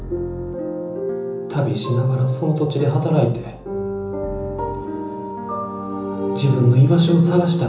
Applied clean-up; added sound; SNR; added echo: none; Piano; 16 dB; reverberation time 0.6 s.